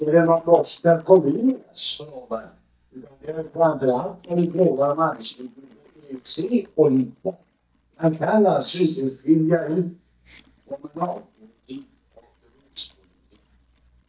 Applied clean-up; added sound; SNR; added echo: neural mask model DeepFilterNet 3.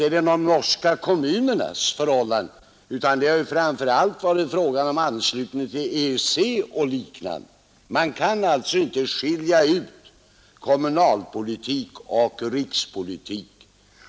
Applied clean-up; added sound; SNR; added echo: none; none; none; none.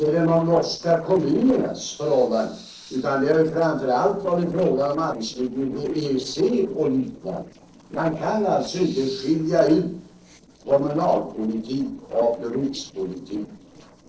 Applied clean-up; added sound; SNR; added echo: neural separator model SepFormer DNS4.